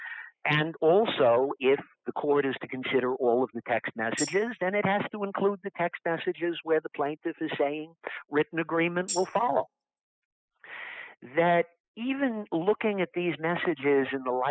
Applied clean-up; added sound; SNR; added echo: classical method spectral subtraction.